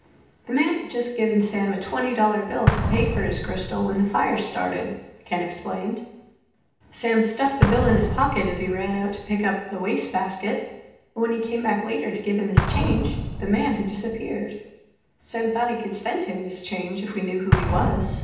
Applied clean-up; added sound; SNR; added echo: none; Explosion; 4 dB; reverberation time 0.8 s.